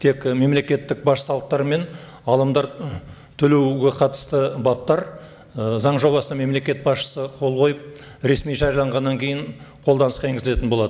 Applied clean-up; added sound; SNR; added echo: none; none; none; none.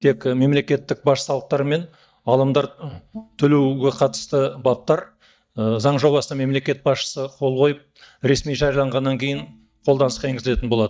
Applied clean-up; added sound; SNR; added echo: neural mask model DeepFilterNet 3.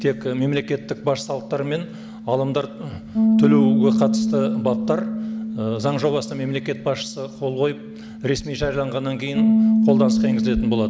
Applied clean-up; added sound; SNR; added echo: none; Bass guitar; -1 dB; none.